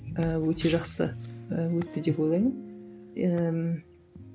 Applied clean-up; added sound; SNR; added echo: none; none; none; none.